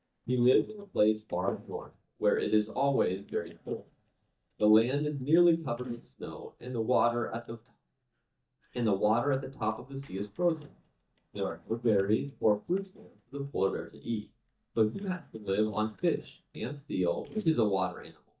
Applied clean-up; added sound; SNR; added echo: neural mask model DeepFilterNet 3.